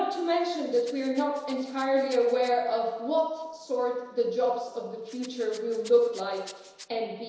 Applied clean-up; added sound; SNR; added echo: neural separator model SepFormer DNS4.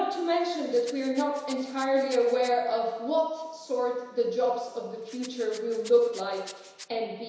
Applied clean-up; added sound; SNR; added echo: none; Rattle; 20 dB; reverberation time 1.0 s.